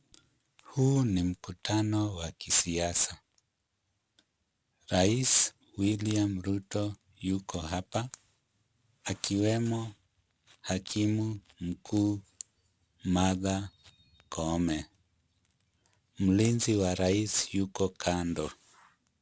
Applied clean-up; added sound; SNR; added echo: none; none; none; none.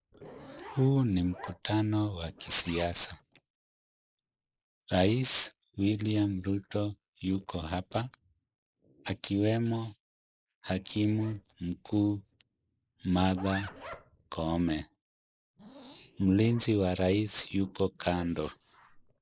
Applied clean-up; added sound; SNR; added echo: neural mask model Resemble Enhance denoiser.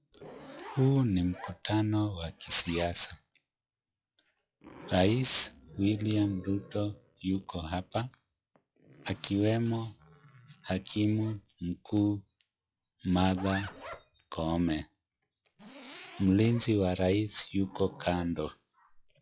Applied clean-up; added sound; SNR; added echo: classical method log-MMSE.